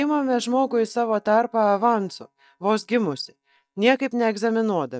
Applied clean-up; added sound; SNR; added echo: neural mask model DeepFilterNet 3.